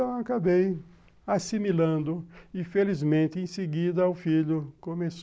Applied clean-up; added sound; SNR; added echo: none; none; none; none.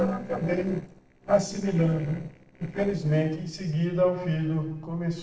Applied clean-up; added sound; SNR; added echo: neural separator model SepFormer DNS4.